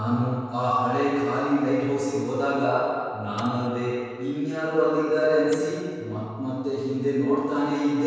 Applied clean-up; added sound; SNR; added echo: none; Printer; 19 dB; reverberation time 1.8 s.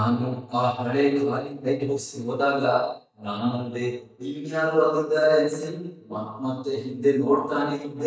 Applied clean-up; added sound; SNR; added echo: neural mask model DeepFilterNet 3.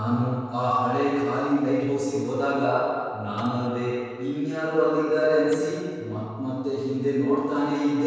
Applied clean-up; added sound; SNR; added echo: neural separator model SepFormer DNS4.